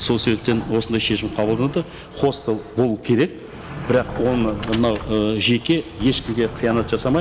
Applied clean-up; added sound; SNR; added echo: none; Sliding door; 12 dB; none.